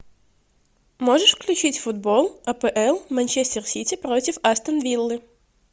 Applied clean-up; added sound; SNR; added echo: none; none; none; none.